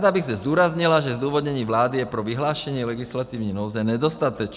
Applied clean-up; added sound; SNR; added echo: none; none; none; none.